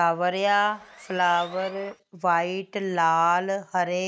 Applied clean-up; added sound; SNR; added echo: neural mask model RNNoise.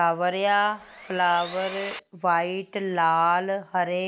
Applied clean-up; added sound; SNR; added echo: none; Sawing; 12 dB; none.